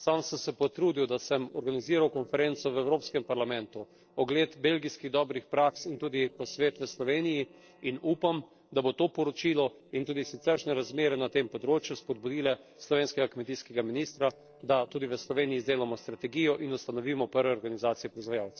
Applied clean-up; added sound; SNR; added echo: neural separator model SepFormer DNS4.